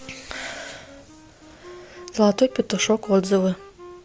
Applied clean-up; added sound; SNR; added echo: none; Wind instrument, woodwind instrument; 20 dB; none.